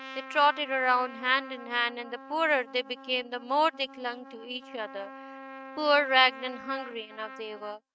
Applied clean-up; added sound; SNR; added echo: neural mask model RNNoise.